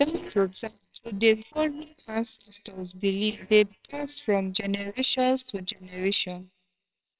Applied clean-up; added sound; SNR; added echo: neural separator model SepFormer WHAMR!.